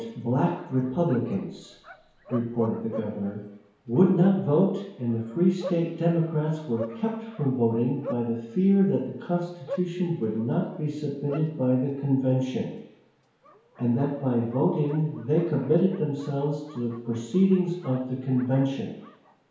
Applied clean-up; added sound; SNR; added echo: none; Bark; 19 dB; reverberation time 1.0 s.